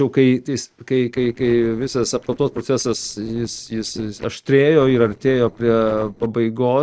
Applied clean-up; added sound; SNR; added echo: neural separator model SepFormer DNS4.